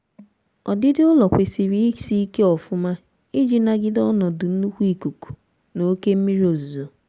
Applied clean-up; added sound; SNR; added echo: none; none; none; none.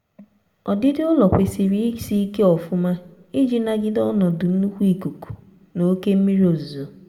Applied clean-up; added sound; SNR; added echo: none; none; none; reverberation time 0.8 s.